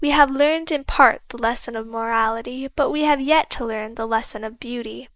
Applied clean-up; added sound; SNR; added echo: neural mask model Resemble Enhance denoiser.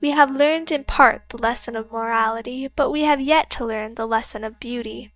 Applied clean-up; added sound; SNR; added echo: neural mask model DeepFilterNet 3.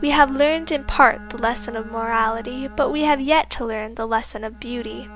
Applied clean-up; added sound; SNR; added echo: none; Bowed string instrument; 19 dB; none.